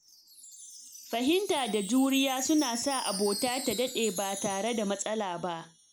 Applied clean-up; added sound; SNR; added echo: none; Wind chime; 10 dB; none.